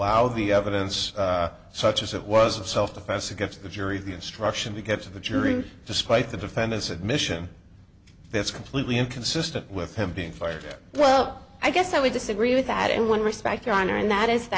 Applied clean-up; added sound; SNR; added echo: none; none; none; none.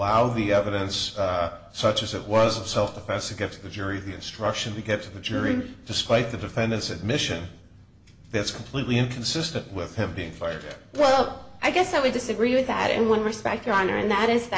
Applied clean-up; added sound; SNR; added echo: none; none; none; reverberation time 0.6 s.